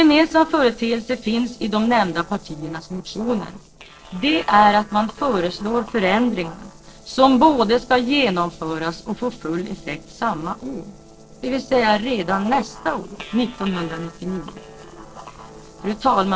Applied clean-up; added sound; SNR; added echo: neural separator model SepFormer DNS4.